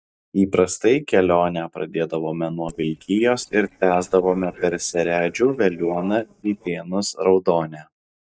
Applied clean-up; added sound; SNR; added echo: neural mask model DeepFilterNet 3.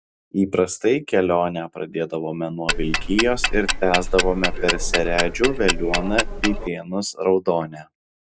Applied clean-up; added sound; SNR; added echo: none; Tick-tock; 0 dB; none.